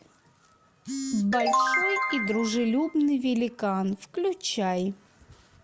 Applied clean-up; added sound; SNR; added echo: none; none; none; none.